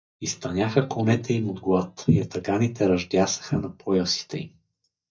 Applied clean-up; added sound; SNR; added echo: neural mask model DeepFilterNet 3.